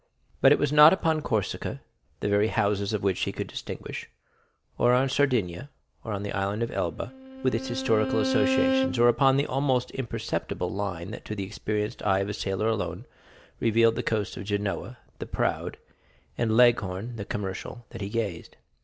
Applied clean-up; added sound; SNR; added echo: none; Bowed string instrument; 4 dB; none.